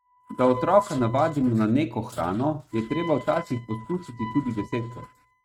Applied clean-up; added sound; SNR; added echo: neural mask model RNNoise.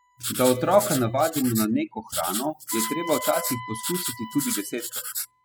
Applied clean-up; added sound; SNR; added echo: classical method spectral subtraction.